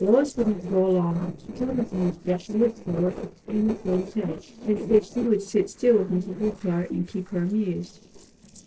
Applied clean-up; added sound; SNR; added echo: neural separator model SepFormer DNS4.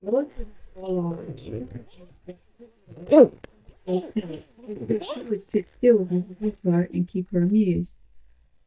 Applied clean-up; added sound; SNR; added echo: neural mask model DeepFilterNet 3.